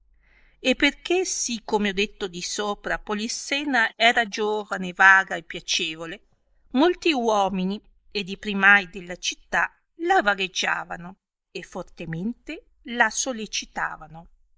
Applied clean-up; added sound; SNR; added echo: neural mask model Resemble Enhance denoiser.